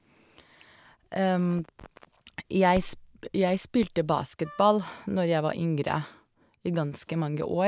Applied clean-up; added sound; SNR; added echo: none; Wind instrument, woodwind instrument + Crackle; 19 dB; none.